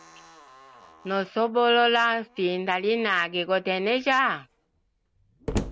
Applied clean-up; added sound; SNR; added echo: none; Slam; 14 dB; none.